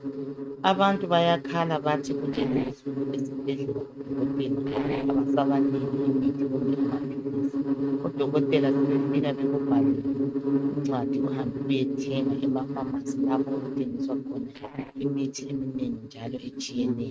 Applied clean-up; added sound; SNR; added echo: neural mask model RNNoise.